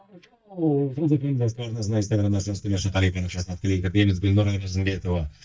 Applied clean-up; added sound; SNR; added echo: neural mask model DeepFilterNet 3.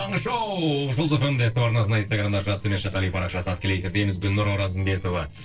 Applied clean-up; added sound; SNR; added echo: neural separator model SepFormer DNS4.